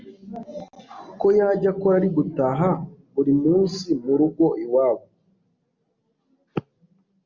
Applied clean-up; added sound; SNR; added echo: none; none; none; none.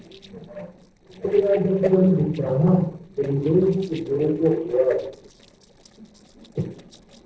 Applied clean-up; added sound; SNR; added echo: neural separator model SepFormer DNS4.